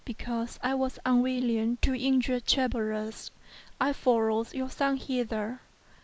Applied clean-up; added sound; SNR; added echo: none; none; none; none.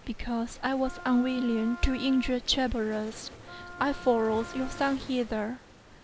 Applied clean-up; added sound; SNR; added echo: none; Waves, surf + Wind instrument, woodwind instrument; 16 dB; none.